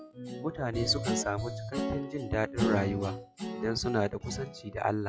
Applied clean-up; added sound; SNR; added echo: classical method log-MMSE.